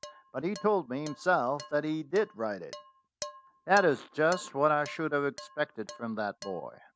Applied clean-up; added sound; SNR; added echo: none; Dishes, pots, and pans; 18 dB; none.